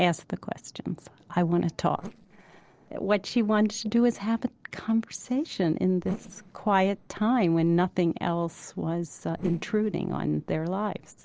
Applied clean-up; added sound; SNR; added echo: neural separator model SepFormer DNS4.